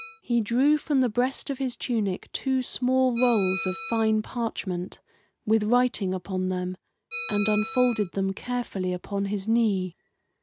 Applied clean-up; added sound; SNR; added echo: none; Bell; 14 dB; none.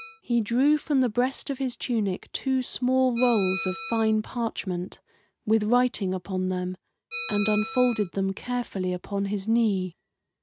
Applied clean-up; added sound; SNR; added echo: neural mask model RNNoise.